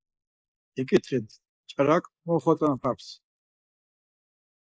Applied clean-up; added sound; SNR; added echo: neural mask model Resemble Enhance denoiser.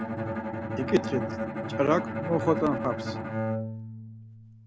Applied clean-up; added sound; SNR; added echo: none; Bowed string instrument; 2 dB; none.